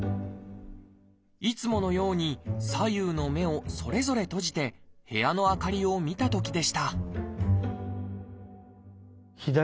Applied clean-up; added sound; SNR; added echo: none; none; none; none.